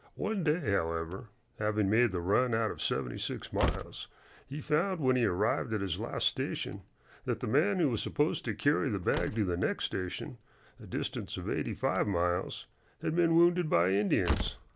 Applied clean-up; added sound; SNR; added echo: none; Slam; 13 dB; none.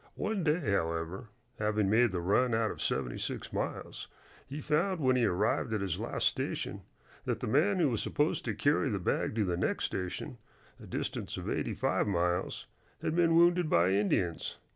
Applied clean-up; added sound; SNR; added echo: none; none; none; none.